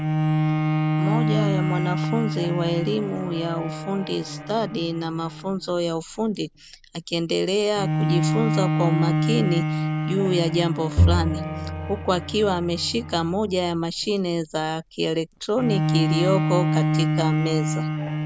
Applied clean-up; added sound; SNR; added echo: none; Bowed string instrument + Bowed string instrument; -1 dB; none.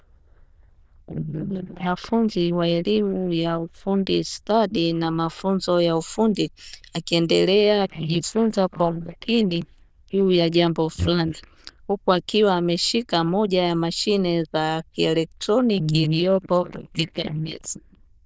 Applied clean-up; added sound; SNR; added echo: neural diffusion model UNIVERSE++.